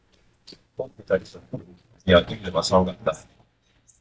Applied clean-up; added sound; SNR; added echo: neural mask model DeepFilterNet 3.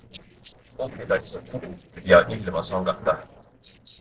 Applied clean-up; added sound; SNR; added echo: neural separator model SepFormer DNS4.